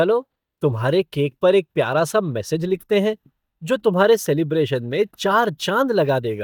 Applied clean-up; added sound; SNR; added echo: neural mask model DeepFilterNet 3.